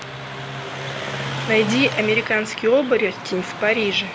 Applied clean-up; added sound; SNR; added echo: none; Car passing by; 8 dB; none.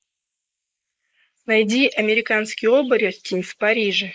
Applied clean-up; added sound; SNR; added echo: neural mask model Resemble Enhance denoiser.